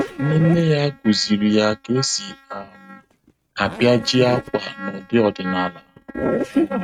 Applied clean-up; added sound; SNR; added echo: neural mask model RNNoise.